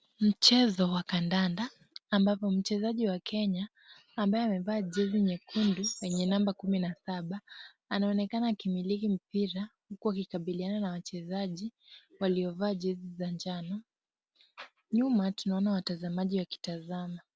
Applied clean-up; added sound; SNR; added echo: none; none; none; none.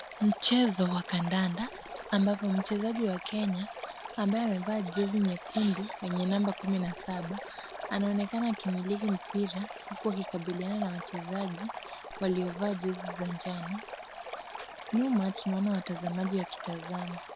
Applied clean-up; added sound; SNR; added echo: none; Stream; 11 dB; none.